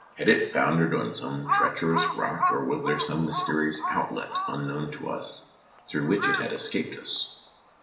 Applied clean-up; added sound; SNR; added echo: none; Crow; 5 dB; reverberation time 0.8 s.